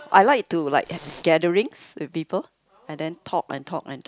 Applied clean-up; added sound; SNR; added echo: none; Zipper (clothing); 19 dB; none.